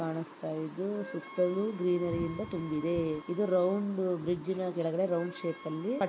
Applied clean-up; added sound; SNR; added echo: none; Wind instrument, woodwind instrument; 19 dB; none.